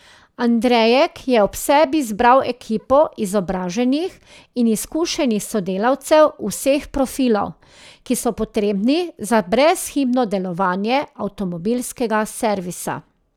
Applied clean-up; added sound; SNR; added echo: none; none; none; none.